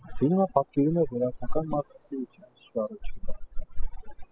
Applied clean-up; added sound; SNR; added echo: classical method spectral subtraction.